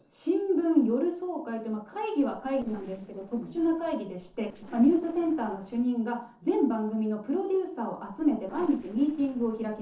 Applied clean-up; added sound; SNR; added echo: neural separator model SepFormer DNS4.